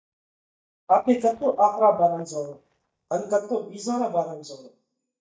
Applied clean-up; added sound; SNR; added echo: neural mask model DeepFilterNet 3.